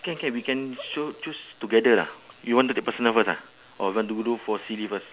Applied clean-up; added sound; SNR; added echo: none; none; none; none.